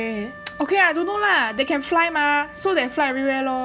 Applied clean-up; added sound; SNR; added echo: none; Wind instrument, woodwind instrument; 18 dB; none.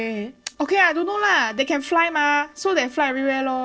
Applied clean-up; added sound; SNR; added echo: neural separator model SepFormer DNS4.